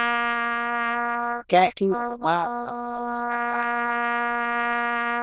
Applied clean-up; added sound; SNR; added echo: neural diffusion model UNIVERSE++.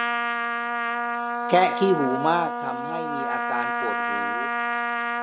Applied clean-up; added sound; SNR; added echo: none; Trumpet; -1 dB; none.